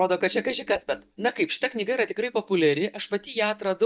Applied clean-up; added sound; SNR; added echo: neural mask model DeepFilterNet 3.